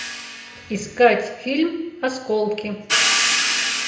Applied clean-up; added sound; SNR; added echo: none; Hi-hat; 1 dB; reverberation time 0.8 s.